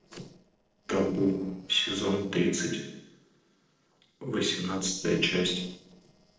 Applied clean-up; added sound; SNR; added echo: neural separator model SepFormer DNS4.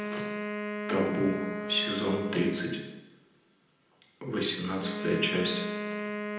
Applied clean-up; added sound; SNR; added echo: none; Wind instrument, woodwind instrument; 4 dB; reverberation time 0.9 s.